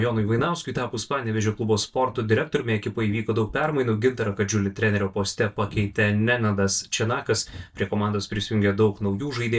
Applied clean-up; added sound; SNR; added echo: neural mask model DeepFilterNet 3.